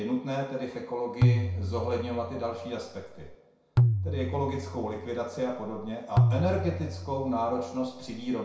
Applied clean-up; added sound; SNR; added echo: none; Tabla; -3 dB; reverberation time 0.6 s.